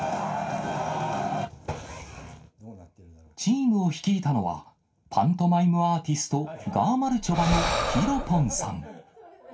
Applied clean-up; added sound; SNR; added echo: none; Breathing; 3 dB; reverberation time 0.2 s.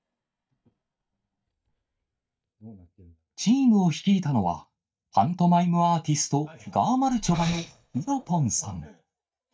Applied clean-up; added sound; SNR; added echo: neural mask model DeepFilterNet 3.